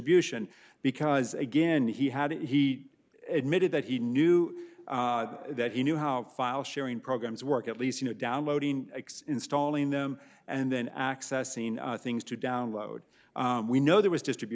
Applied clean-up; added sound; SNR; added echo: none; none; none; none.